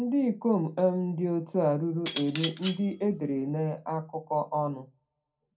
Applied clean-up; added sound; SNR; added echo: none; Cutlery, silverware; 10 dB; reverberation time 0.2 s.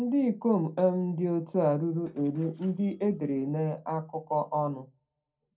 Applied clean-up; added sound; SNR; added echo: neural separator model SepFormer DNS4.